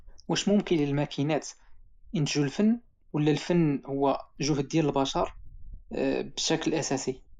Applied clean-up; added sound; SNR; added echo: neural mask model Resemble Enhance denoiser.